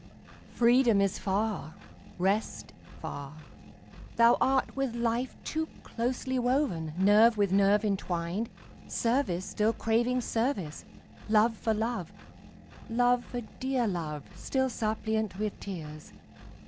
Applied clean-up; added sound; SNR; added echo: none; Engine; 18 dB; none.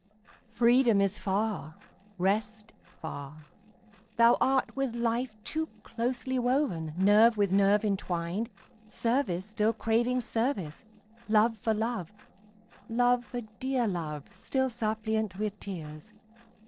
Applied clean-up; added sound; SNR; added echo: neural separator model SepFormer DNS4.